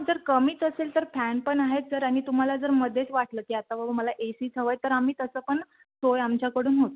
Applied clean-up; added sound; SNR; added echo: none; none; none; none.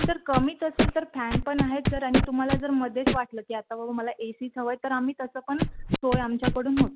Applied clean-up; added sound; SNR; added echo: none; Scratching (performance technique); 1 dB; none.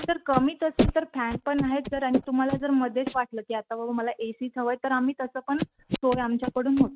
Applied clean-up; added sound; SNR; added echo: neural mask model RNNoise.